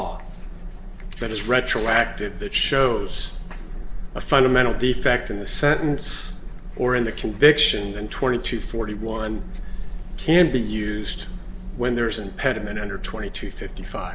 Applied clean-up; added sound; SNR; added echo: none; none; none; reverberation time 1.0 s.